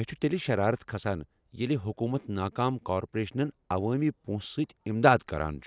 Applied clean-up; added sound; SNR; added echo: none; none; none; none.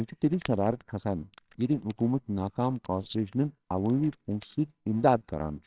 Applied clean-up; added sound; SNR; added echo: neural separator model SepFormer WHAMR!.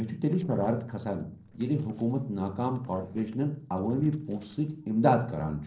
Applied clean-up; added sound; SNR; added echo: neural separator model SepFormer DNS4.